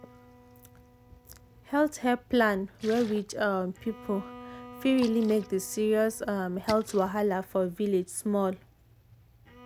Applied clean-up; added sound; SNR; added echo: none; Bowed string instrument + Splash, splatter; 19 dB; none.